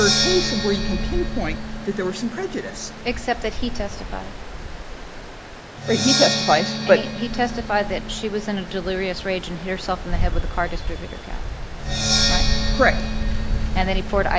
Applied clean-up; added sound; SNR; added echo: none; Percussion + Stream; -1 dB; none.